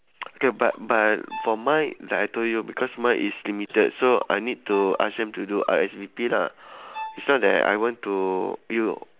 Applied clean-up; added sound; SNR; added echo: none; Bowed string instrument; 17 dB; none.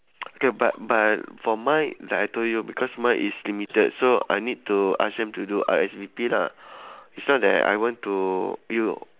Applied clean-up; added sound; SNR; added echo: none; none; none; none.